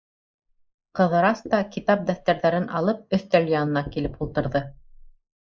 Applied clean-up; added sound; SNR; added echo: neural mask model Resemble Enhance denoiser.